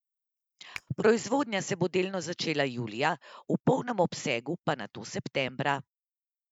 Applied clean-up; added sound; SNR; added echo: neural mask model DeepFilterNet 3.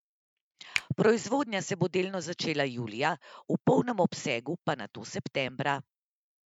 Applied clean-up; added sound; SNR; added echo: neural mask model RNNoise.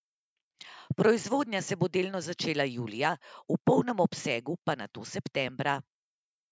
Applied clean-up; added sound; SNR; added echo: none; none; none; none.